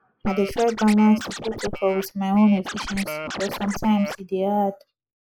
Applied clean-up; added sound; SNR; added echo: neural mask model Resemble Enhance denoiser.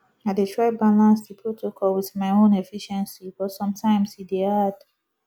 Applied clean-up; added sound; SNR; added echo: none; none; none; none.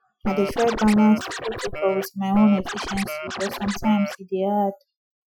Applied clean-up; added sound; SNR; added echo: classical method Wiener filter.